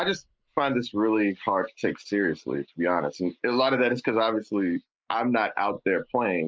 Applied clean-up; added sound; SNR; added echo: neural mask model Resemble Enhance denoiser.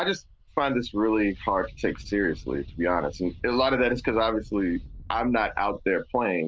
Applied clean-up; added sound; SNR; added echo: none; Wind; 17 dB; none.